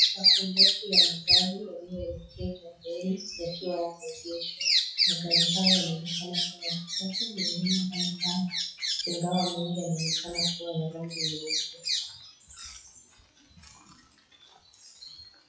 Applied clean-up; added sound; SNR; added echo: classical method WPE with log-MMSE.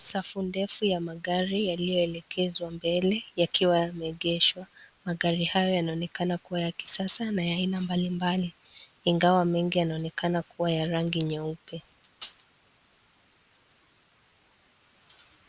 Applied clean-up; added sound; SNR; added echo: none; none; none; none.